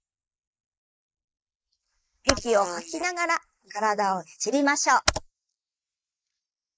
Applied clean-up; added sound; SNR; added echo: neural mask model Resemble Enhance denoiser.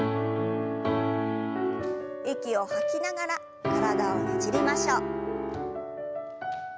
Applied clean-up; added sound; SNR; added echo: none; none; none; none.